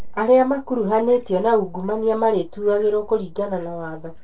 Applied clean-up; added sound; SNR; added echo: neural separator model SepFormer DNS4.